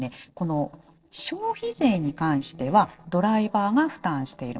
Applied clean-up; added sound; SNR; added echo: neural separator model SepFormer DNS4.